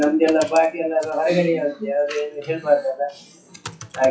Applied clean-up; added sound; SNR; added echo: classical method WPE with log-MMSE.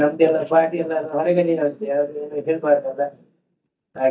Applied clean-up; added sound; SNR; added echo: neural mask model DeepFilterNet 3.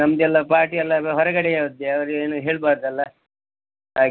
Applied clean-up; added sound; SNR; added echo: none; none; none; none.